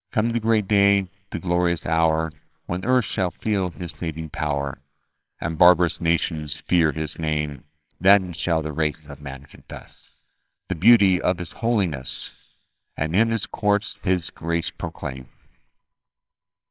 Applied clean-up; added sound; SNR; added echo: neural separator model SepFormer WHAMR!.